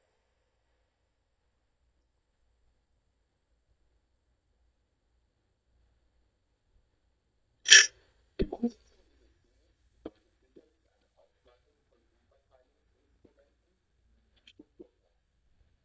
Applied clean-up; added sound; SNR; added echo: neural mask model DeepFilterNet 3.